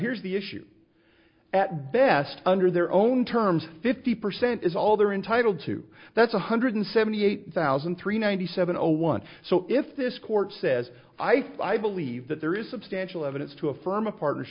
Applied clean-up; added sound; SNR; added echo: none; none; none; none.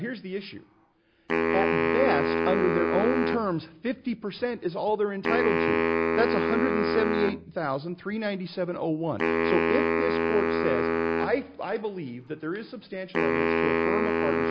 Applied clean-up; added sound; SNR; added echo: none; Wind instrument, woodwind instrument; -3 dB; none.